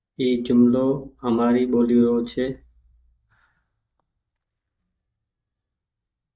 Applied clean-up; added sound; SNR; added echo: neural mask model DeepFilterNet 3.